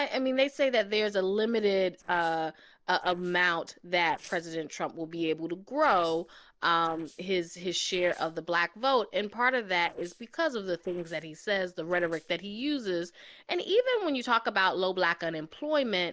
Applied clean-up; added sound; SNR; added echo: neural separator model SepFormer DNS4.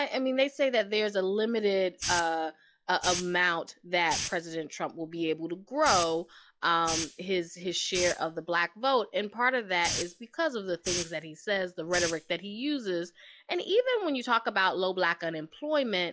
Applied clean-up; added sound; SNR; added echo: classical method log-MMSE.